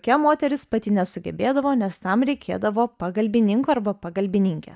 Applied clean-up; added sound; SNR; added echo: none; none; none; none.